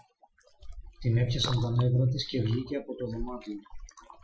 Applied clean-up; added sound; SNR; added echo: classical method Wiener filter.